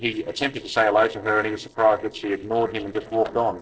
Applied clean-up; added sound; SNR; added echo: neural separator model SepFormer DNS4.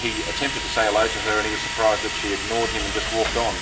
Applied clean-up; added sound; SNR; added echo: none; Drill; 3 dB; reverberation time 0.6 s.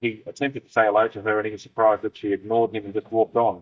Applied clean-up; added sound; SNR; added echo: neural mask model DeepFilterNet 3.